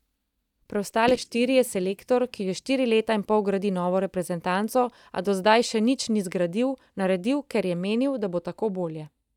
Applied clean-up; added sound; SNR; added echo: neural mask model DeepFilterNet 3.